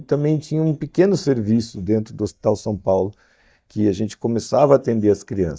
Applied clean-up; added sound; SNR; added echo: neural mask model DeepFilterNet 3.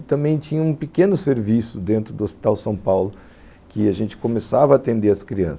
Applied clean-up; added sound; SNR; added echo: none; none; none; none.